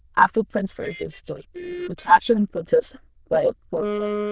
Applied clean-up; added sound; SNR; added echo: neural diffusion model UNIVERSE++.